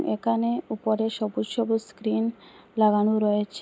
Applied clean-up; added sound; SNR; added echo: none; none; none; none.